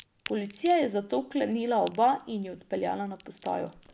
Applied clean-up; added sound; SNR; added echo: none; Crack; 12 dB; none.